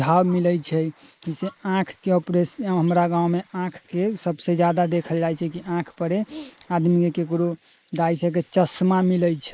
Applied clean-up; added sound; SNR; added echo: neural mask model Resemble Enhance denoiser.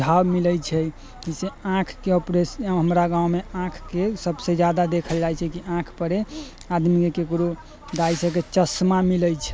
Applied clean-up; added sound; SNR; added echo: none; Truck; 18 dB; none.